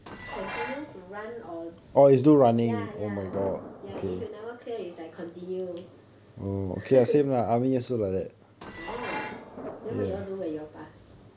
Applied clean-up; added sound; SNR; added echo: none; Dishes, pots, and pans + Thunder; 16 dB; none.